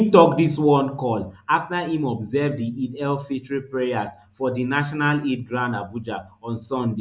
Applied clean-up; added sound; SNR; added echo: none; none; none; none.